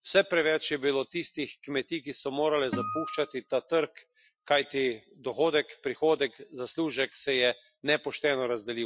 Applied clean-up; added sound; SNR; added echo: classical method Wiener filter.